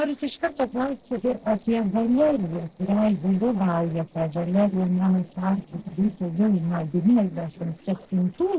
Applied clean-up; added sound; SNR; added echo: neural separator model SepFormer DNS4.